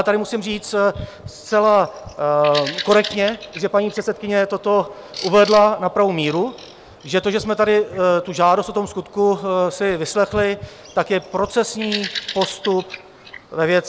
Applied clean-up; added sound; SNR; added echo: none; Bird vocalization, bird call, bird song; 16 dB; none.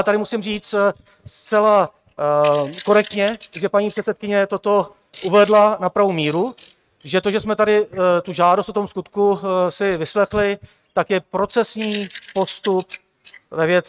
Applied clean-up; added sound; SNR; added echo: neural mask model RNNoise.